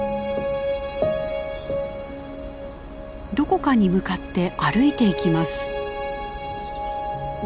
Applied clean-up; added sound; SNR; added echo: none; none; none; none.